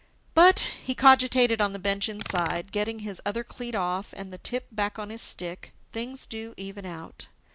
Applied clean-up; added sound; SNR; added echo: none; Computer keyboard; 13 dB; none.